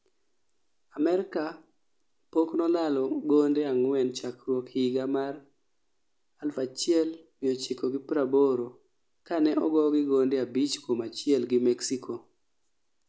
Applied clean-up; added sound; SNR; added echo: none; none; none; none.